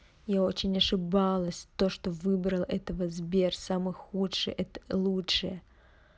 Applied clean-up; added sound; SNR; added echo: none; none; none; none.